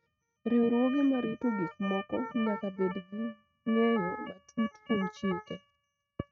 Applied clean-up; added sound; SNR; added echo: neural mask model RNNoise.